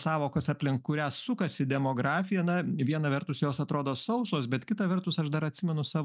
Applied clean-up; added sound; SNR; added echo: none; none; none; none.